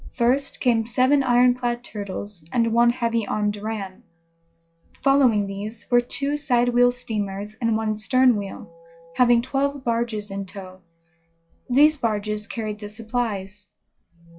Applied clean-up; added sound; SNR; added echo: classical method log-MMSE.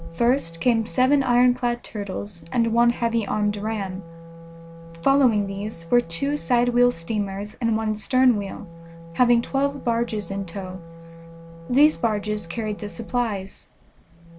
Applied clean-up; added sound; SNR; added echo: none; Wind instrument, woodwind instrument; 17 dB; none.